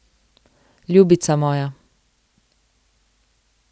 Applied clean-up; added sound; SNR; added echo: none; none; none; none.